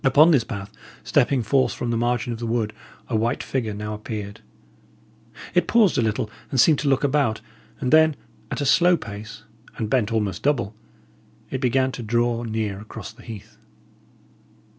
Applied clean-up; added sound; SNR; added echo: none; none; none; none.